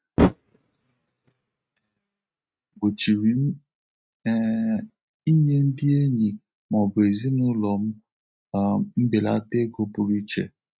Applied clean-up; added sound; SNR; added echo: neural mask model RNNoise.